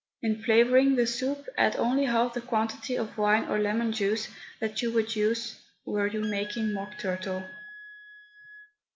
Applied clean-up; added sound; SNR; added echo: none; Wind instrument, woodwind instrument; 17 dB; none.